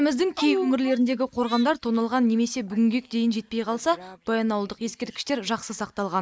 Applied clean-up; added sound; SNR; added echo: neural mask model Resemble Enhance denoiser.